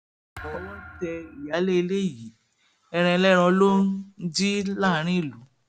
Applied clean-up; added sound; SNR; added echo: none; Thump, thud + Wind instrument, woodwind instrument; 19 dB; none.